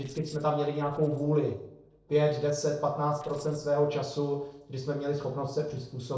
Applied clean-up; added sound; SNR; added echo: neural separator model SepFormer DNS4.